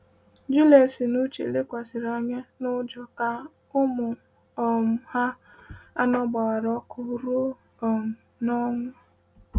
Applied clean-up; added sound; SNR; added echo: none; none; none; none.